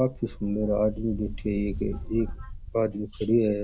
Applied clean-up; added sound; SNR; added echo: none; Wind; 10 dB; none.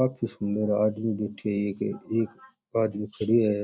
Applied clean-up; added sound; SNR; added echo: none; none; none; none.